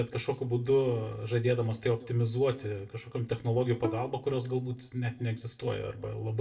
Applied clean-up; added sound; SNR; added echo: none; Bowed string instrument; 13 dB; reverberation time 0.6 s.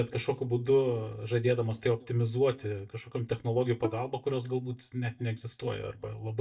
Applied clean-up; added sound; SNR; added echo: neural mask model DeepFilterNet 3.